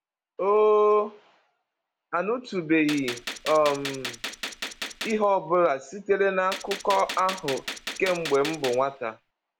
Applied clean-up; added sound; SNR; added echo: none; Gunshot, gunfire; 11 dB; none.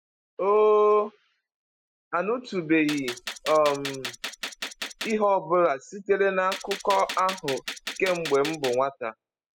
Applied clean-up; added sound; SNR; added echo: classical method spectral subtraction.